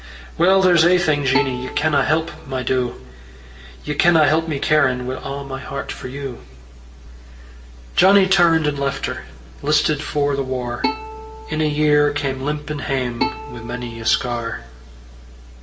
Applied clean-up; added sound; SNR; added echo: none; Bowed string instrument; 10 dB; reverberation time 1.7 s.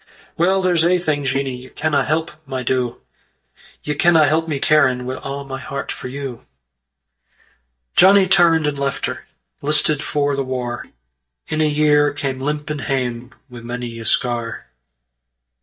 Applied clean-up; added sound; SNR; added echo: neural mask model DeepFilterNet 3.